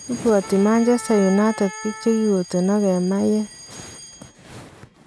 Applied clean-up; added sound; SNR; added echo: none; Wind instrument, woodwind instrument + Alarm; 17 dB; none.